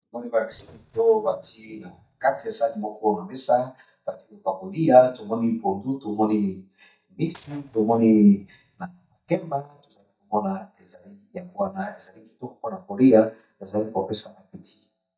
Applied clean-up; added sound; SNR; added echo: neural mask model DeepFilterNet 3.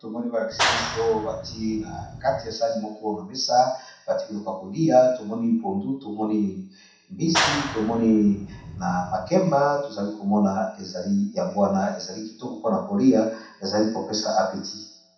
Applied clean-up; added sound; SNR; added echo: none; Clapping; 5 dB; reverberation time 0.7 s.